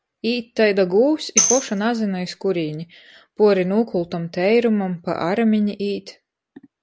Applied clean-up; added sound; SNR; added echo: none; Tambourine; 3 dB; none.